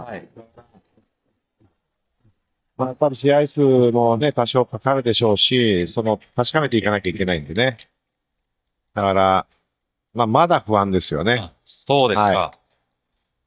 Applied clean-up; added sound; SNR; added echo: neural mask model DeepFilterNet 3.